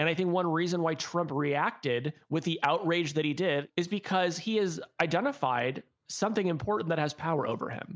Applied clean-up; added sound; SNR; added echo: neural mask model Resemble Enhance denoiser.